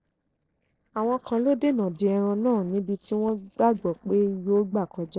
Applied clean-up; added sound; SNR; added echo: neural separator model SepFormer DNS4.